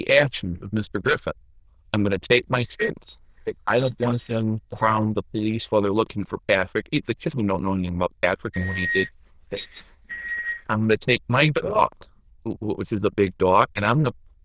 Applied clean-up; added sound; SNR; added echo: neural diffusion model UNIVERSE++.